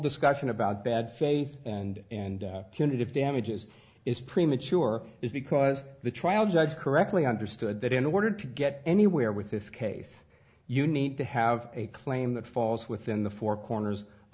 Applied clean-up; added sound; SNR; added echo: none; none; none; none.